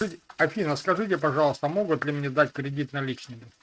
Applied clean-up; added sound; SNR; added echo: neural mask model RNNoise.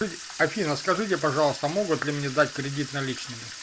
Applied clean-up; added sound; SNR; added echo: none; Sink (filling or washing) / Water tap, faucet; 13 dB; none.